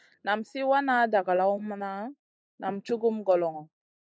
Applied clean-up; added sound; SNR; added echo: neural mask model Resemble Enhance denoiser.